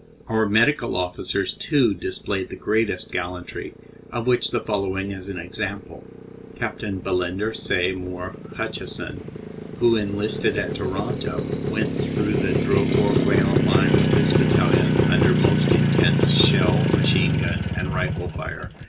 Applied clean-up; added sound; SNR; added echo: none; Motorcycle; -2 dB; reverberation time 0.2 s.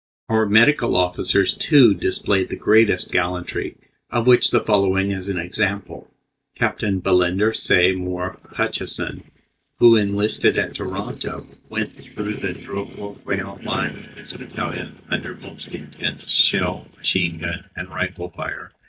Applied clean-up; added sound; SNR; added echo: neural mask model DeepFilterNet 3.